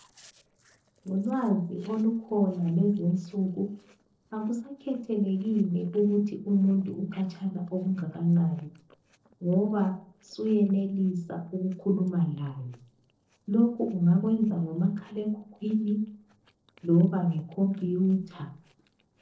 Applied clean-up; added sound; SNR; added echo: neural separator model SepFormer DNS4.